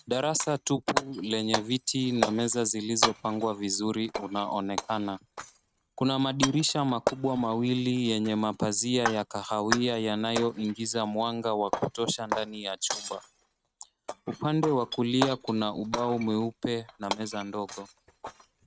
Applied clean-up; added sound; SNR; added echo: neural mask model RNNoise.